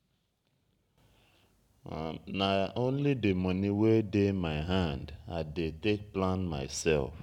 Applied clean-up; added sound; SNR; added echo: none; none; none; none.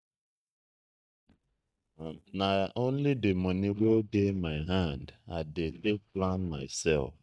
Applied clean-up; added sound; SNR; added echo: neural mask model DeepFilterNet 3.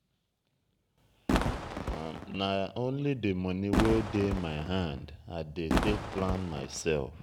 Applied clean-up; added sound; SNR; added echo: none; Fireworks; 0 dB; none.